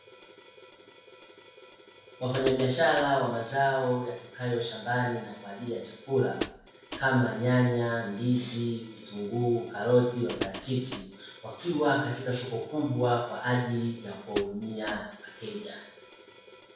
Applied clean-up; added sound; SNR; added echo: none; Hi-hat; 12 dB; reverberation time 0.7 s.